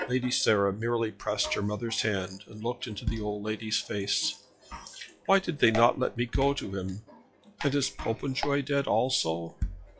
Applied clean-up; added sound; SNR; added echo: classical method log-MMSE.